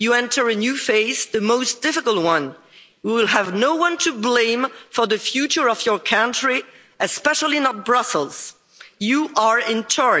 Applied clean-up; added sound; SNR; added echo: none; none; none; none.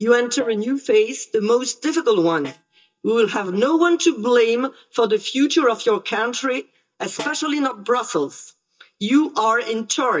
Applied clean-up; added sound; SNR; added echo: neural mask model DeepFilterNet 3.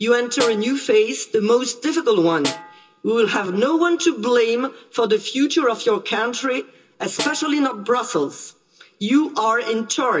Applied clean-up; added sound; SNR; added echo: none; Snare drum; 13 dB; reverberation time 0.2 s.